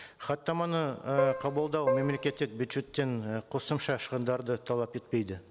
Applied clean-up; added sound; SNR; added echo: none; Keyboard (musical); 0 dB; none.